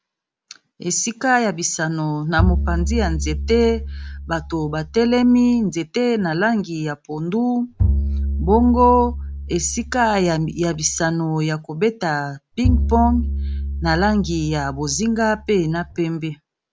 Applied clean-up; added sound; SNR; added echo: none; Bowed string instrument; 4 dB; none.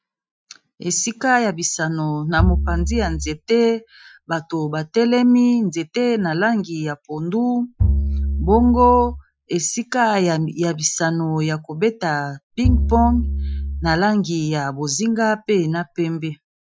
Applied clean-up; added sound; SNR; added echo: classical method Wiener filter.